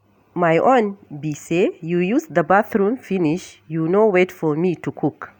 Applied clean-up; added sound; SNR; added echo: none; none; none; none.